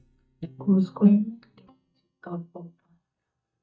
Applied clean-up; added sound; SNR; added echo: neural mask model DeepFilterNet 3.